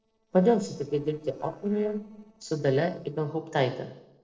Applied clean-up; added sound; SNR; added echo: neural separator model SepFormer DNS4.